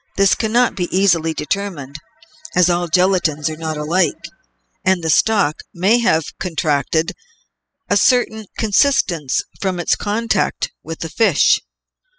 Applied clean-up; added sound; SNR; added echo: classical method spectral subtraction.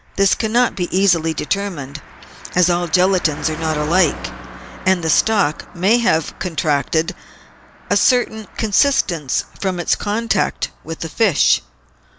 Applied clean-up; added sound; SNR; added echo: none; Car passing by; 17 dB; none.